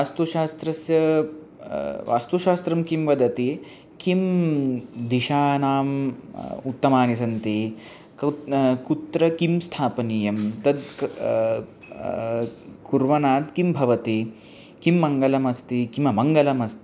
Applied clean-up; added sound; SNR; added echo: none; none; none; none.